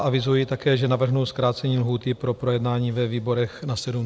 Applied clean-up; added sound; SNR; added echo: none; none; none; none.